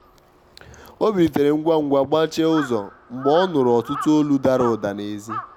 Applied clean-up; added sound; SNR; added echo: none; Crow; 16 dB; none.